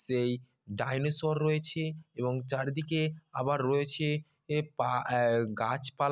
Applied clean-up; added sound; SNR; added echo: none; none; none; none.